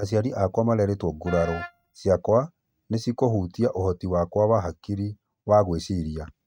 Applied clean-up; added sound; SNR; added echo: neural mask model RNNoise.